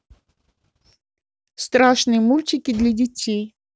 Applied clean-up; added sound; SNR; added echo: none; none; none; none.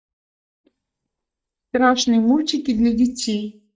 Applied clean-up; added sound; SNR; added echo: neural mask model DeepFilterNet 3.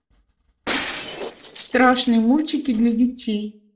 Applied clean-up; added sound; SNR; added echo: neural separator model SepFormer DNS4.